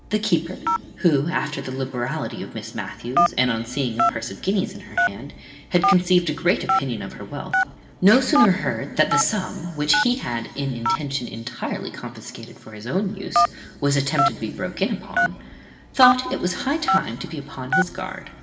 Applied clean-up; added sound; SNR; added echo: none; Telephone; 3 dB; reverberation time 2.0 s.